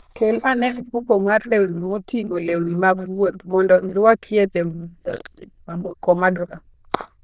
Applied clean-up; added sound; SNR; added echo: neural diffusion model UNIVERSE++.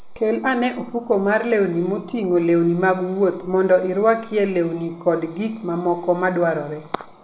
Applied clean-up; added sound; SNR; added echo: none; none; none; none.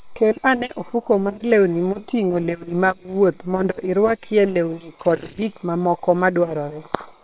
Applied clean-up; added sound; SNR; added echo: neural separator model SepFormer WHAM!.